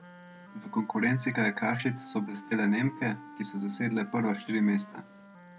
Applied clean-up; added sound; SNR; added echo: none; Wind instrument, woodwind instrument; 17 dB; none.